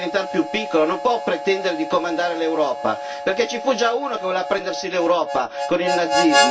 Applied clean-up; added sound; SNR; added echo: none; Harmonica; 4 dB; reverberation time 0.2 s.